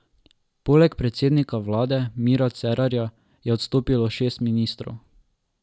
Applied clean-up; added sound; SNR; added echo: none; none; none; none.